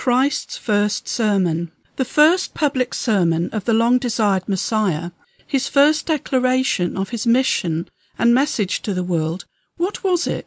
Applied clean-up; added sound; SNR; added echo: none; none; none; none.